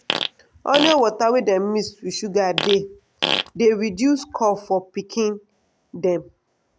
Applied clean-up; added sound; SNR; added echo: none; Fart; 4 dB; none.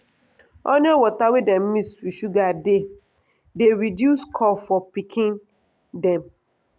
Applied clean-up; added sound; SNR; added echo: none; none; none; none.